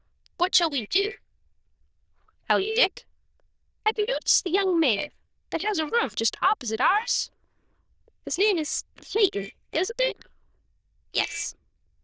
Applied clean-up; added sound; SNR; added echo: neural diffusion model UNIVERSE++.